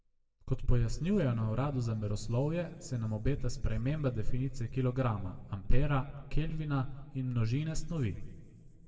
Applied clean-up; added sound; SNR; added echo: none; none; none; reverberation time 1.5 s.